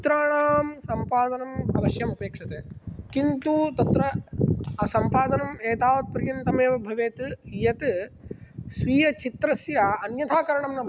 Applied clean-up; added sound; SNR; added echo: none; none; none; none.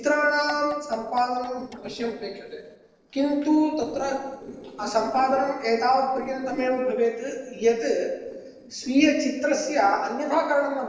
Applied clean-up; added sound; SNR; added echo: neural separator model SepFormer DNS4.